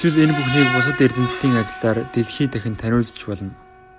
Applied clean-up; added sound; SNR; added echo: none; Screech; 8 dB; none.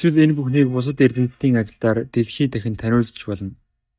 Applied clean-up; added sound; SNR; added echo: neural mask model DeepFilterNet 3.